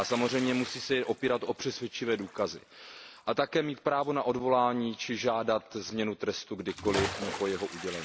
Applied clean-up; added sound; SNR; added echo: none; Bathtub (filling or washing) / Splash, splatter; 13 dB; none.